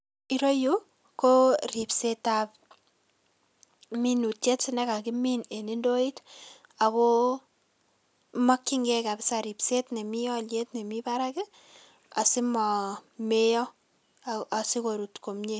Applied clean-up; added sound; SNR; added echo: none; none; none; none.